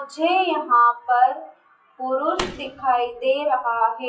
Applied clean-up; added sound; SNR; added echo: classical method WPE with log-MMSE.